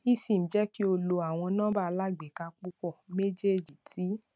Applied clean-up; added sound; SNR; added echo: none; none; none; none.